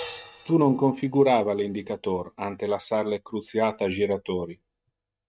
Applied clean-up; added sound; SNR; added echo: neural mask model RNNoise.